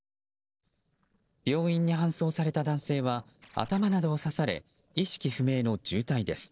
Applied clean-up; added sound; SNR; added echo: neural separator model SepFormer DNS4.